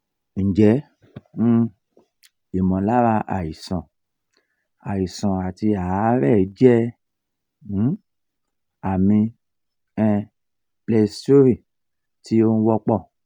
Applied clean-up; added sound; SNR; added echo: none; none; none; none.